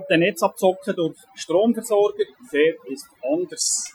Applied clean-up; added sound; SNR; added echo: classical method Wiener filter.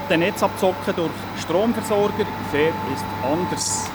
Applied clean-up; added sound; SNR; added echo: none; Domestic sounds, home sounds; 6 dB; none.